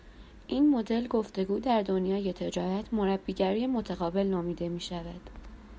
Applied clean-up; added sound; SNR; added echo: none; none; none; none.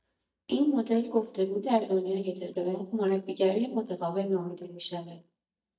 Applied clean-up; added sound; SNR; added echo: neural mask model DeepFilterNet 3.